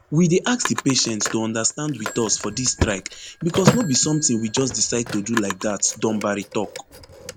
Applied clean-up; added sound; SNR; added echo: none; Drawer open or close + Telephone; 7 dB; none.